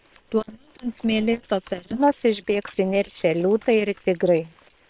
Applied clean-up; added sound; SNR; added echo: neural separator model SepFormer WHAM!.